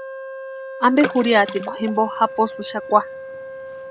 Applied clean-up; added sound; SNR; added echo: none; Wind instrument, woodwind instrument + Water / Splash, splatter; 10 dB; none.